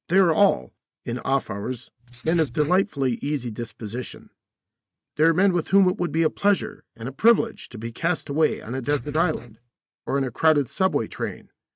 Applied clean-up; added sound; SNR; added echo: neural mask model RNNoise.